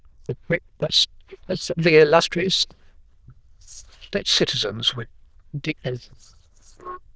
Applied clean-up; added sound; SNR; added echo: neural diffusion model UNIVERSE++.